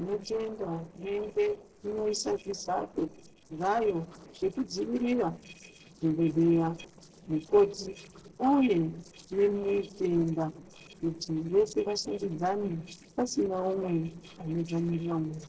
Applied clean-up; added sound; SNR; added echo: neural separator model SepFormer DNS4.